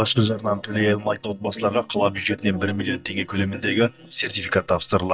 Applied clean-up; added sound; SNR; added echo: neural mask model DeepFilterNet 3.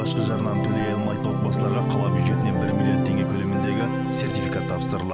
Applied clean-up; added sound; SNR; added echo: none; Organ; -4 dB; none.